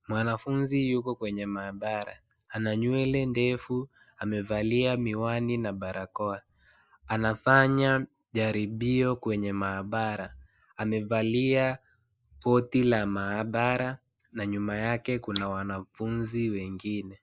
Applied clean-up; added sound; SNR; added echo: neural mask model Resemble Enhance denoiser.